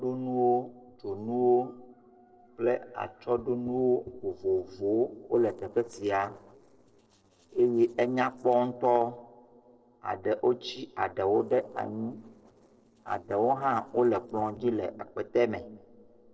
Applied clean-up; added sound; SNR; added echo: neural separator model SepFormer DNS4.